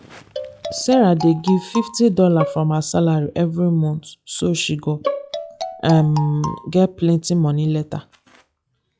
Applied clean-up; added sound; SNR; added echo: classical method log-MMSE.